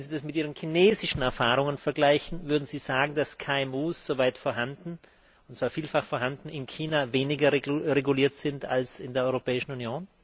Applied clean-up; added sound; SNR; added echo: none; none; none; none.